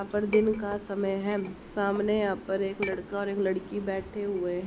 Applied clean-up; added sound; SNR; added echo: none; Chink, clink; 16 dB; none.